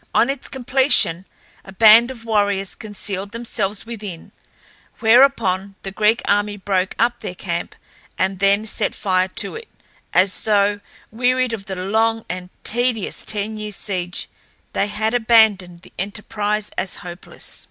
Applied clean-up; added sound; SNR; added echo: none; none; none; none.